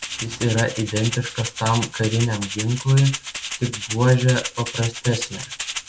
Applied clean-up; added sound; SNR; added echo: none; Rattle (instrument); 9 dB; none.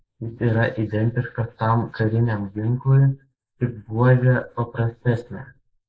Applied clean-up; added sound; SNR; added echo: neural mask model Resemble Enhance denoiser.